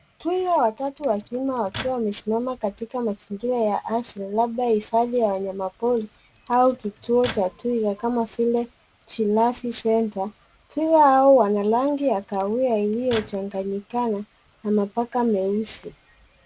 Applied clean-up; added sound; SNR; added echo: none; Microwave oven; 19 dB; none.